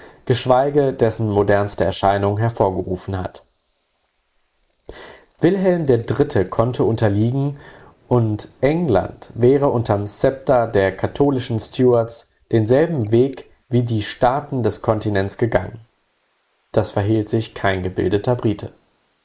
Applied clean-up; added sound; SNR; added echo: neural mask model Resemble Enhance denoiser.